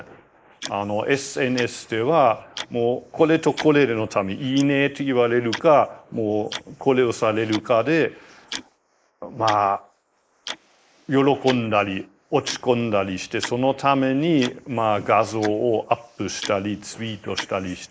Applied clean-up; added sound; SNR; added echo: neural mask model Resemble Enhance denoiser.